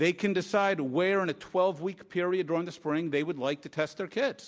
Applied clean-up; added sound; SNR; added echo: none; none; none; none.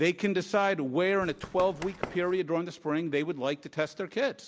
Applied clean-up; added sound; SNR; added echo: none; Run; 12 dB; none.